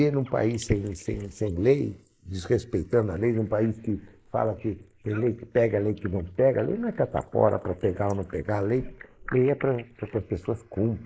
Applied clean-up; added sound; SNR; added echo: neural mask model Resemble Enhance denoiser.